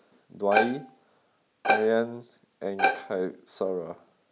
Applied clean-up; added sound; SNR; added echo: none; Bowed string instrument; 0 dB; none.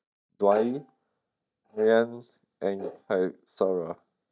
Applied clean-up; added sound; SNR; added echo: neural mask model DeepFilterNet 3.